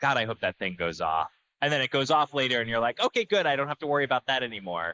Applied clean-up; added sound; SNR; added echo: neural mask model Resemble Enhance denoiser.